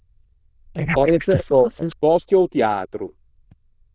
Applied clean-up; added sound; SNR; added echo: neural diffusion model UNIVERSE++.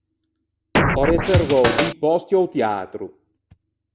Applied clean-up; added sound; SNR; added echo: none; Scratching (performance technique); -3 dB; none.